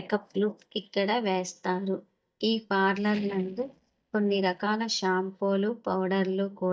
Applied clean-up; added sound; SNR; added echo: neural mask model DeepFilterNet 3.